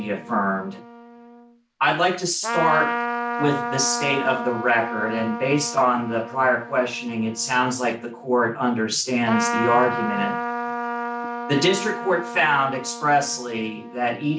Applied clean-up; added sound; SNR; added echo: none; Trumpet; 7 dB; none.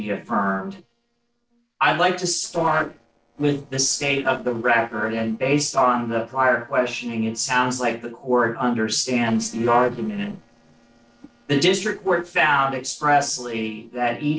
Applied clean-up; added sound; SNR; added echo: neural separator model SepFormer DNS4.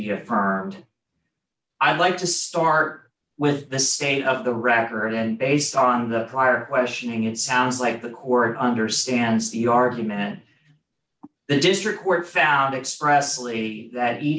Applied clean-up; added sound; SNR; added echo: none; none; none; none.